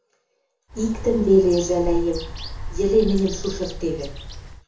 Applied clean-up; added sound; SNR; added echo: none; Bird; 8 dB; reverberation time 0.7 s.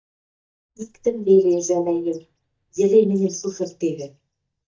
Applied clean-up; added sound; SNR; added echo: neural mask model DeepFilterNet 3.